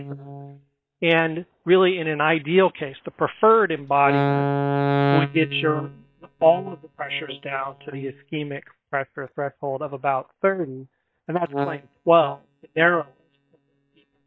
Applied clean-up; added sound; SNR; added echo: neural mask model DeepFilterNet 3.